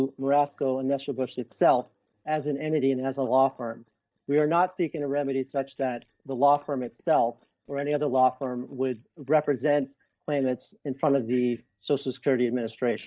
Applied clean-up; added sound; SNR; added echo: neural mask model DeepFilterNet 3.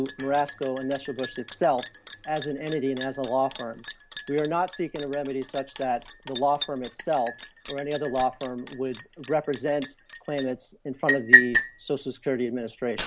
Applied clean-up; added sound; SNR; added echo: none; Liquid; 1 dB; none.